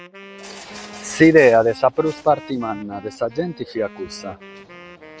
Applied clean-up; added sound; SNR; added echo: none; Printer + Wind instrument, woodwind instrument; 20 dB; none.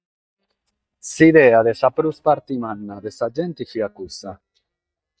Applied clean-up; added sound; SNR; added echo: neural mask model DeepFilterNet 3.